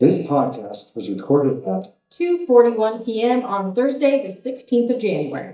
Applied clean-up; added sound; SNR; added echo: neural mask model DeepFilterNet 3.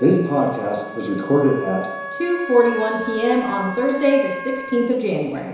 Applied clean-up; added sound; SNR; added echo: none; Wind instrument, woodwind instrument; 12 dB; reverberation time 1.0 s.